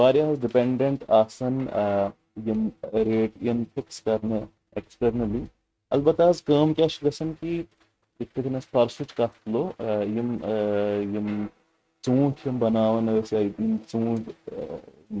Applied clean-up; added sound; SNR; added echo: neural mask model RNNoise.